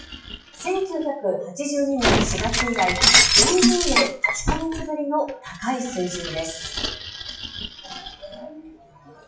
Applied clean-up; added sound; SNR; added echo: classical method WPE with log-MMSE.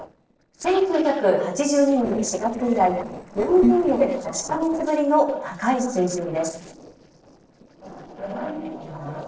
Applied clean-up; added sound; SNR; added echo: neural separator model SepFormer DNS4.